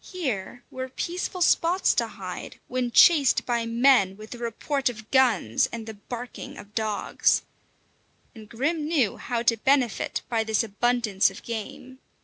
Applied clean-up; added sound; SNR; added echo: none; none; none; none.